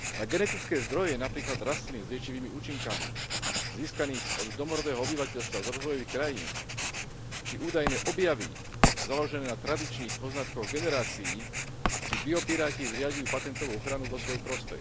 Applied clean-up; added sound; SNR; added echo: none; Writing; 1 dB; none.